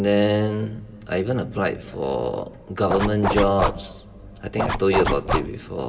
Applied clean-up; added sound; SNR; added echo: none; Zipper (clothing); 2 dB; reverberation time 2.2 s.